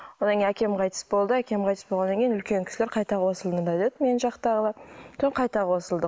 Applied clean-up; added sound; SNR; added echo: neural mask model Resemble Enhance denoiser.